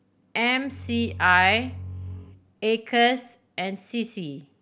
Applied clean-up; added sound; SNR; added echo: none; Bowed string instrument; 11 dB; none.